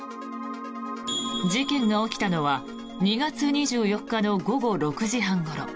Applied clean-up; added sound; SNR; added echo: none; none; none; none.